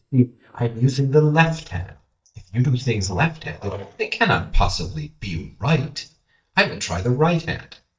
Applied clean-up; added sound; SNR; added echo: neural mask model DeepFilterNet 3.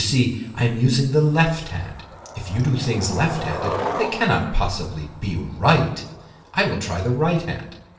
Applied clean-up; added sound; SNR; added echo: none; Skateboard; 13 dB; reverberation time 0.7 s.